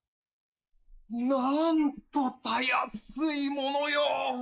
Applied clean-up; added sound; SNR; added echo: neural mask model Resemble Enhance denoiser.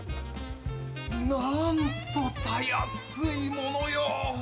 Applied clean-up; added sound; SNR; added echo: none; none; none; none.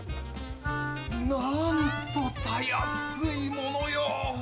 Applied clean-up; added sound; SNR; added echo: none; Wind instrument, woodwind instrument; 8 dB; none.